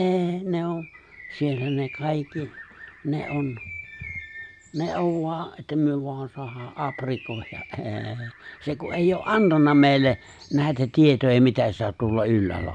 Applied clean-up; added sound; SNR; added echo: none; Bird; 19 dB; none.